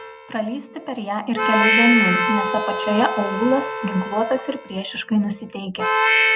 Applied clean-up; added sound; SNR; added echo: none; Harmonica; 0 dB; none.